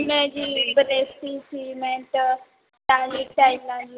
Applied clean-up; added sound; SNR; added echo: none; none; none; none.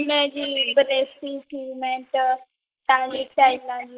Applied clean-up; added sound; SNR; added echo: neural mask model Resemble Enhance denoiser.